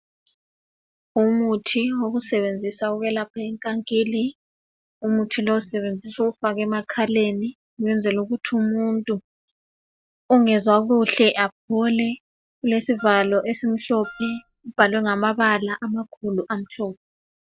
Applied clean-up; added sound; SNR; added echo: none; Wind instrument, woodwind instrument; 17 dB; none.